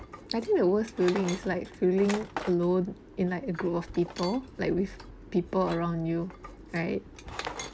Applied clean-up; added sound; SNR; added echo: none; Tools; 15 dB; none.